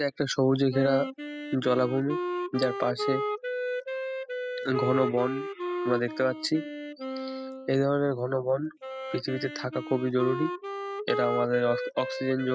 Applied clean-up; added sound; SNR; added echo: classical method spectral subtraction.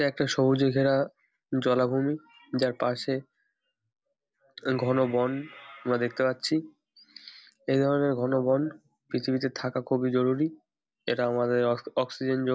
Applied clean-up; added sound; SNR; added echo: none; none; none; none.